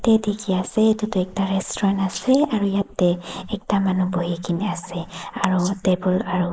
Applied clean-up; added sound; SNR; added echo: neural mask model Resemble Enhance denoiser.